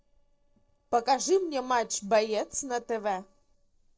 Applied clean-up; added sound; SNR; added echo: neural separator model SepFormer DNS4.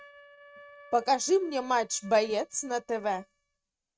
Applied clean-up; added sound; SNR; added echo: neural mask model RNNoise.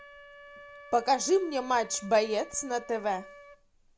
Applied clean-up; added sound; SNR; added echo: none; Wind instrument, woodwind instrument; 19 dB; none.